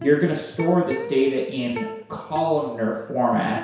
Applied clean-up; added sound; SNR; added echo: none; Electric guitar; 13 dB; reverberation time 0.7 s.